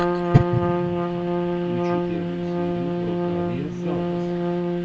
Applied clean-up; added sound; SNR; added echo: none; Trumpet; -5 dB; reverberation time 1.5 s.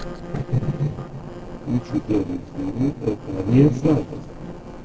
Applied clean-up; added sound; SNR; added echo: neural separator model SepFormer DNS4.